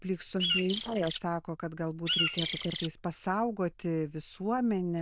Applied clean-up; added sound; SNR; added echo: neural diffusion model UNIVERSE++.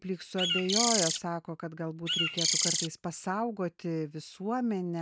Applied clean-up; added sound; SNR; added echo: none; Bird; -4 dB; none.